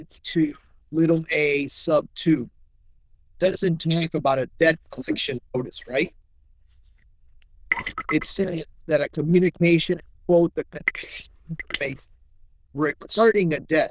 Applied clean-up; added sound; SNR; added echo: neural diffusion model UNIVERSE++.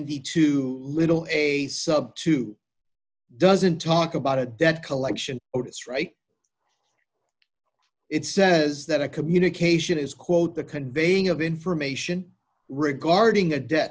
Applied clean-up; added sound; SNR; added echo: none; none; none; none.